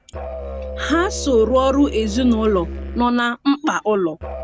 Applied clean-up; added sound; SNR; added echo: none; Musical instrument; 10 dB; none.